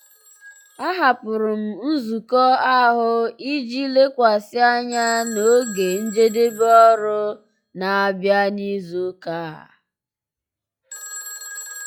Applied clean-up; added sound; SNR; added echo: classical method log-MMSE.